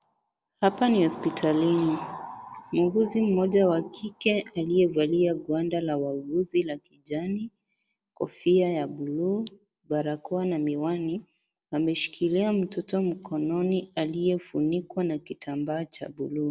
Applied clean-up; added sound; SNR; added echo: none; none; none; none.